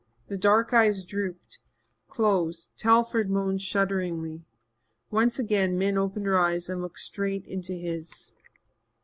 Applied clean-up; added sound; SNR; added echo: none; none; none; none.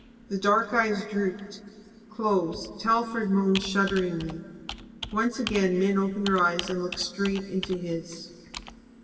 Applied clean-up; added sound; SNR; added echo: none; Computer keyboard; 15 dB; reverberation time 2.3 s.